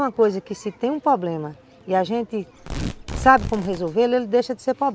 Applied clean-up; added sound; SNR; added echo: none; Tearing; 12 dB; none.